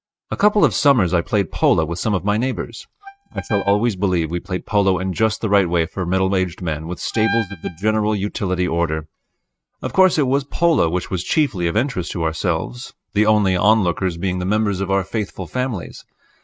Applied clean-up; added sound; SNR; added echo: neural mask model RNNoise.